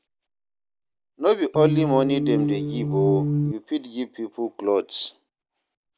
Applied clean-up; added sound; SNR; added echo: none; Organ; -2 dB; none.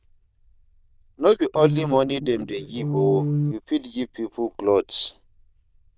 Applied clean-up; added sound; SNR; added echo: neural diffusion model UNIVERSE++.